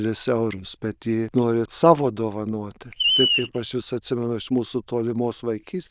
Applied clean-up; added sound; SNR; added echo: neural diffusion model UNIVERSE++.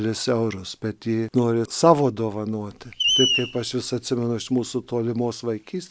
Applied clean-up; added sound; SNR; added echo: none; Screech; 5 dB; none.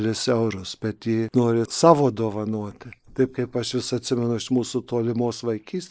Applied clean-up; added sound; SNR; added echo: neural mask model Resemble Enhance denoiser.